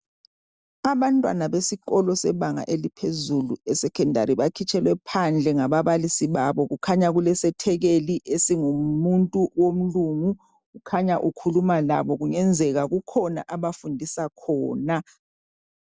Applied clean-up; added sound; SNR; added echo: none; none; none; none.